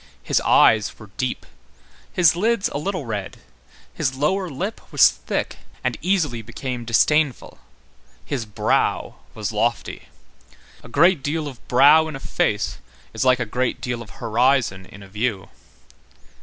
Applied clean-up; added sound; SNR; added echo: none; none; none; none.